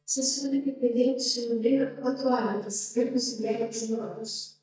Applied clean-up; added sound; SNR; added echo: neural mask model DeepFilterNet 3.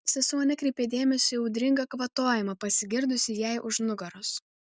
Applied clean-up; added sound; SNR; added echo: none; none; none; none.